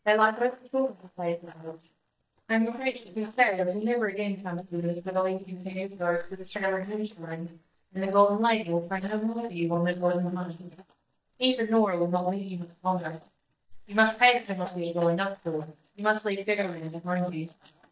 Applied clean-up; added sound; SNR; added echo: neural mask model DeepFilterNet 3.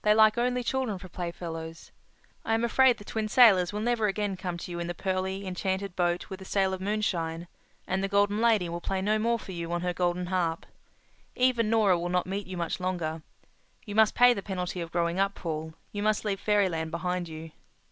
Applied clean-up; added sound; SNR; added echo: none; none; none; none.